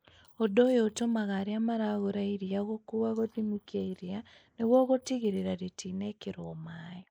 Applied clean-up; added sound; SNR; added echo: neural mask model Resemble Enhance denoiser.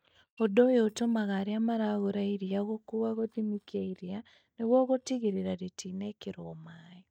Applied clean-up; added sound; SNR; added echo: neural mask model DeepFilterNet 3.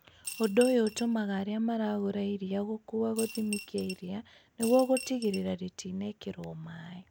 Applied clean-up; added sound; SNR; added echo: none; Coin (dropping) / Glass; 12 dB; none.